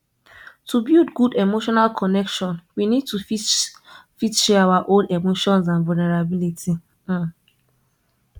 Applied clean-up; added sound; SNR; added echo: none; none; none; none.